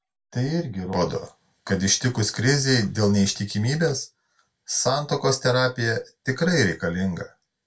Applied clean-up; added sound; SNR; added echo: none; none; none; reverberation time 0.2 s.